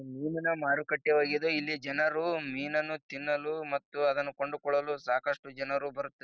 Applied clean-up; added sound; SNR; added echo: none; none; none; none.